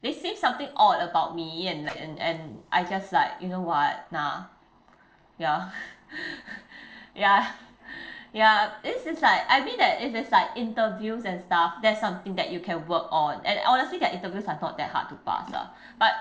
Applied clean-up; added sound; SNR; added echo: neural separator model SepFormer DNS4.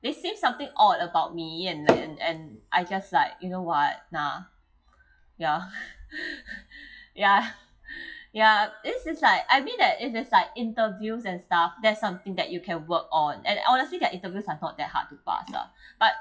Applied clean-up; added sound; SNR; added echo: classical method WPE with log-MMSE.